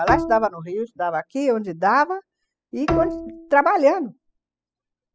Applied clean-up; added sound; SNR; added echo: classical method spectral subtraction.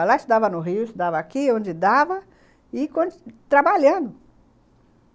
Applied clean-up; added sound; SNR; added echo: none; none; none; none.